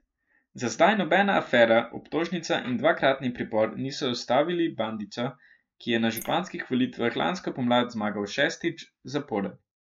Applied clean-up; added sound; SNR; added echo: neural mask model Resemble Enhance denoiser.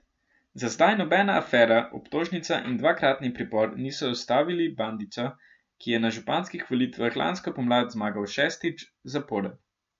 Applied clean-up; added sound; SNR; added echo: none; none; none; none.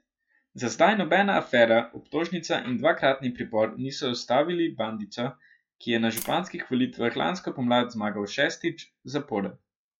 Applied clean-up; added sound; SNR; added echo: classical method log-MMSE.